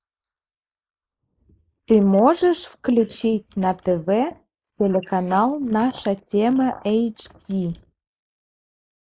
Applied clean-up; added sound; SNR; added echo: neural mask model Resemble Enhance denoiser.